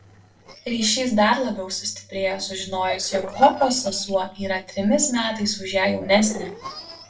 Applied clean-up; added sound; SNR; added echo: neural separator model SepFormer DNS4.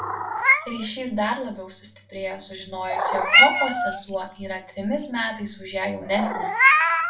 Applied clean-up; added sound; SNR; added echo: none; Meow; -4 dB; reverberation time 0.3 s.